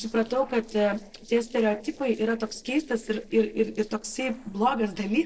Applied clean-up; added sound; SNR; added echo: neural separator model SepFormer DNS4.